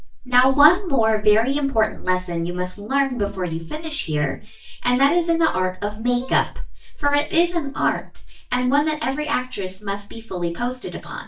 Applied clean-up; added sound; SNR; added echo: neural mask model DeepFilterNet 3.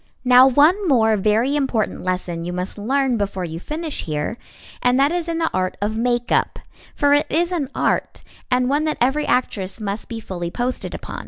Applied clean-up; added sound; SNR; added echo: none; none; none; none.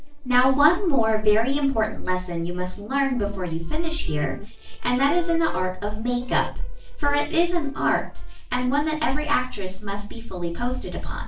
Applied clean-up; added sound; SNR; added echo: neural separator model SepFormer DNS4.